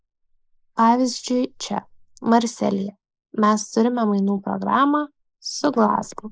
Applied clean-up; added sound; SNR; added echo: neural mask model Resemble Enhance denoiser.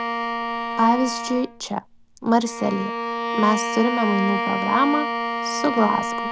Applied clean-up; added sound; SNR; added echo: none; Bowed string instrument; 3 dB; none.